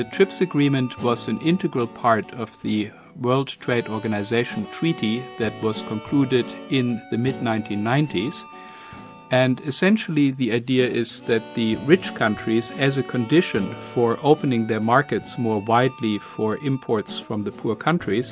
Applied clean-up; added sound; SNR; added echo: none; Guitar + Harmonica; 17 dB; none.